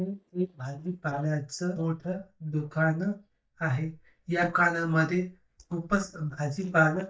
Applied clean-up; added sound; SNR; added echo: neural mask model DeepFilterNet 3.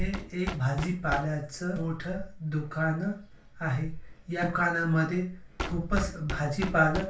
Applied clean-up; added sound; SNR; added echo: none; Knock; 12 dB; reverberation time 0.3 s.